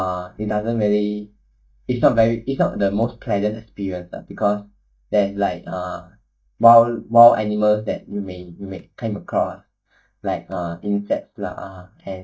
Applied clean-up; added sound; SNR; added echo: neural mask model DeepFilterNet 3.